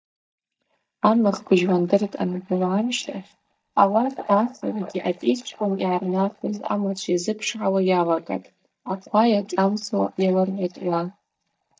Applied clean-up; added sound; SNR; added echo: neural mask model DeepFilterNet 3.